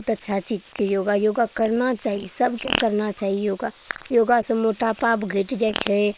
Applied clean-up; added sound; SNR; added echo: neural separator model SepFormer WHAM!.